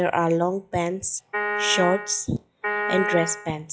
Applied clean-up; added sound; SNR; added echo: classical method log-MMSE.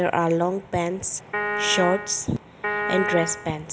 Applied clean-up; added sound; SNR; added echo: none; Piano; 3 dB; none.